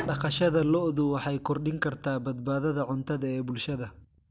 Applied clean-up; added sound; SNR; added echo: none; Bowed string instrument; 14 dB; none.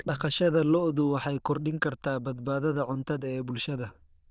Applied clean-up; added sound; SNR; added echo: neural diffusion model UNIVERSE++.